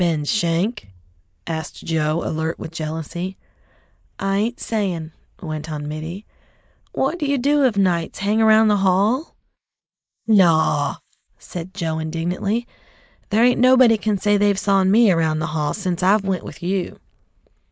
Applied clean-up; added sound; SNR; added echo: neural mask model Resemble Enhance denoiser.